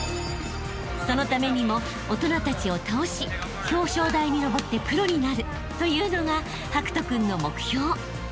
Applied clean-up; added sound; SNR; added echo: none; none; none; none.